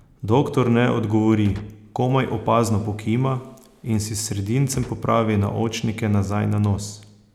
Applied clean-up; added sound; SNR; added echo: none; Gunshot, gunfire; 17 dB; none.